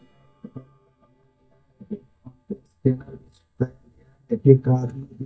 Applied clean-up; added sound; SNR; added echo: neural mask model DeepFilterNet 3.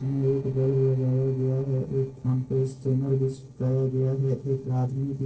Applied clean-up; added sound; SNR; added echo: neural separator model SepFormer DNS4.